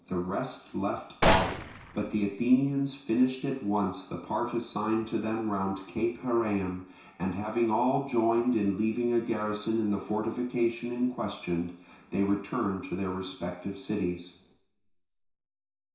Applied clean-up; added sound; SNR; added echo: none; Gunshot, gunfire; 0 dB; reverberation time 0.6 s.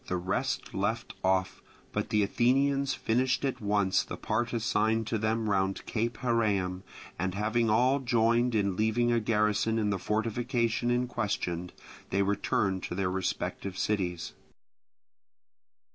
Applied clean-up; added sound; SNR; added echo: none; none; none; none.